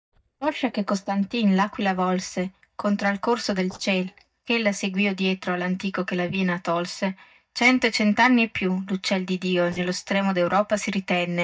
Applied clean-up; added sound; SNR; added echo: neural mask model DeepFilterNet 3.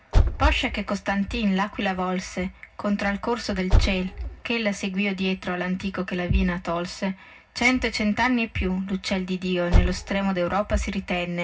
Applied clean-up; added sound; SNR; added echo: none; Car; 0 dB; reverberation time 0.4 s.